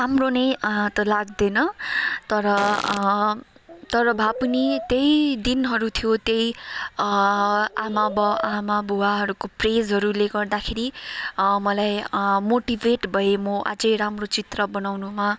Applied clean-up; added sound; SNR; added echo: none; Fart + Brass instrument; 11 dB; none.